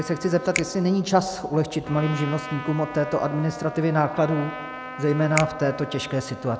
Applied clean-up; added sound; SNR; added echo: none; Finger snapping + Trumpet; 12 dB; none.